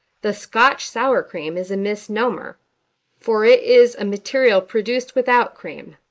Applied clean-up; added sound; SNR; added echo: neural mask model Resemble Enhance denoiser.